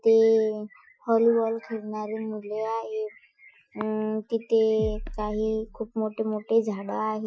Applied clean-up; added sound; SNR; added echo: classical method Wiener filter.